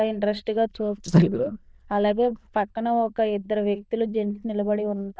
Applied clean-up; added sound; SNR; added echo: neural diffusion model UNIVERSE++.